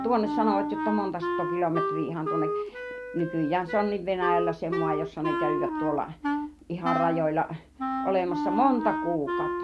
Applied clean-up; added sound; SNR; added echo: none; Wind instrument, woodwind instrument; 2 dB; none.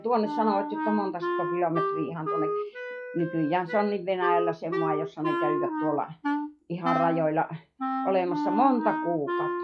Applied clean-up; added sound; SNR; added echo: classical method log-MMSE.